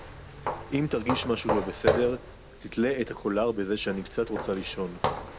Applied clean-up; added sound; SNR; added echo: none; Walk, footsteps; 4 dB; none.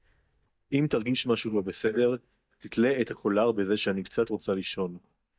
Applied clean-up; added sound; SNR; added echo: neural mask model DeepFilterNet 3.